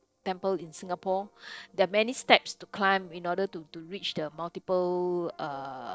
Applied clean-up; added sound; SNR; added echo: neural separator model SepFormer DNS4.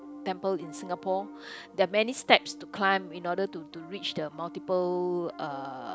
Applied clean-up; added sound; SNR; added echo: none; Piano; 16 dB; none.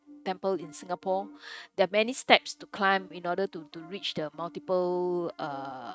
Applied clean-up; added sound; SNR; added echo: neural mask model RNNoise.